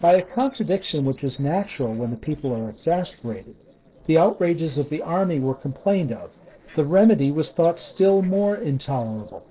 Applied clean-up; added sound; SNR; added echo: neural separator model SepFormer DNS4.